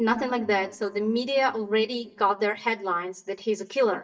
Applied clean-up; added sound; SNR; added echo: neural mask model DeepFilterNet 3.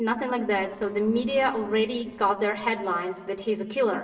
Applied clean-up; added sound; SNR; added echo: neural separator model SepFormer DNS4.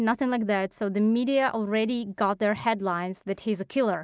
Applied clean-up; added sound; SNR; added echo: none; none; none; none.